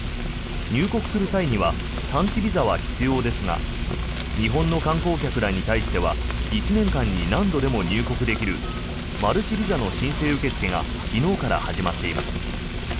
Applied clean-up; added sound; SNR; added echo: none; Frying (food); 1 dB; none.